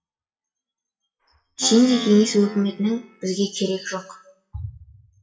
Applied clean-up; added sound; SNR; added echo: classical method WPE with log-MMSE.